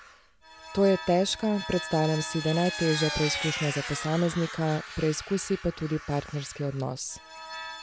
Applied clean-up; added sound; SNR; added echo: none; Vehicle; 9 dB; none.